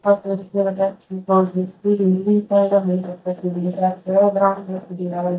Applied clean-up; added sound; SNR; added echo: neural mask model DeepFilterNet 3.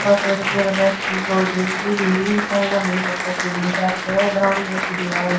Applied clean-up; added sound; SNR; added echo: none; Applause; 4 dB; reverberation time 0.3 s.